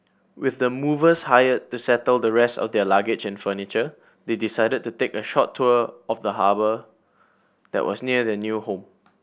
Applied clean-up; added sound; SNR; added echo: none; none; none; none.